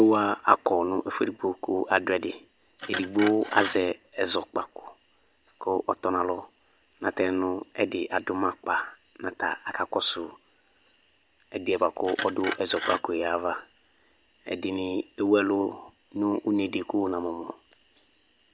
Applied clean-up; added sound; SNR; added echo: none; Glass; 10 dB; none.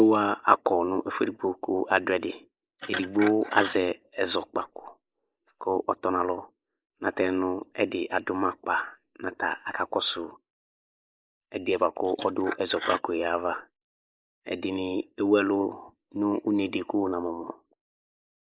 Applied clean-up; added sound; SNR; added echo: neural mask model Resemble Enhance denoiser.